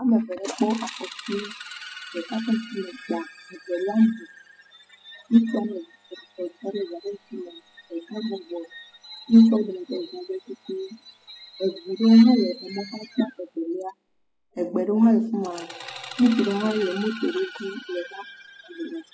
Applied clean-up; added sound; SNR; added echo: classical method spectral subtraction.